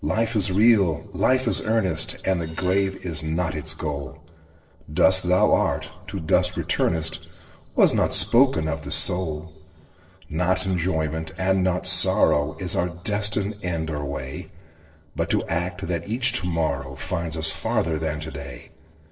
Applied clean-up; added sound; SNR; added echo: neural separator model SepFormer DNS4.